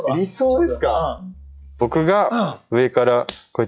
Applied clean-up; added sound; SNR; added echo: classical method log-MMSE.